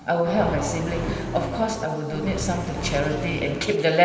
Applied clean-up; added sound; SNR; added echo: none; Accelerating, revving, vroom; 7 dB; reverberation time 2.5 s.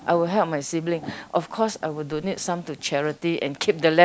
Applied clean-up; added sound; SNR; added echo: none; none; none; none.